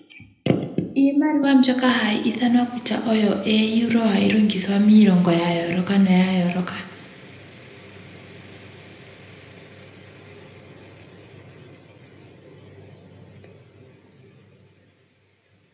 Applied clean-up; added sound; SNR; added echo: none; none; none; reverberation time 0.7 s.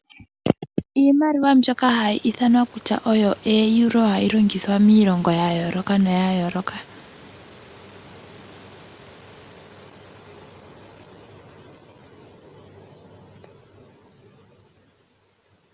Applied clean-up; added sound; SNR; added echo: none; none; none; none.